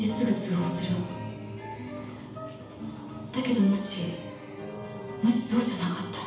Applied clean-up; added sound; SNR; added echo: none; Acoustic guitar; 15 dB; reverberation time 0.8 s.